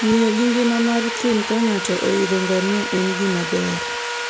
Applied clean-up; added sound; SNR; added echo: none; Sawing; 6 dB; none.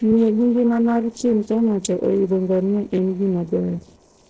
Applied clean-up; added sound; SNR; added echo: neural separator model SepFormer DNS4.